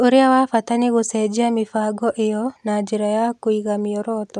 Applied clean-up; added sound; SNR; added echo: none; none; none; none.